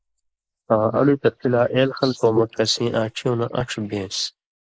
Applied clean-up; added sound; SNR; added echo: neural mask model Resemble Enhance denoiser.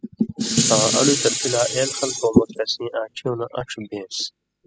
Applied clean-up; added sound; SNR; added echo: classical method spectral subtraction.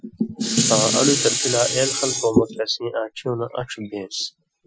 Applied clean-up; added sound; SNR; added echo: classical method Wiener filter.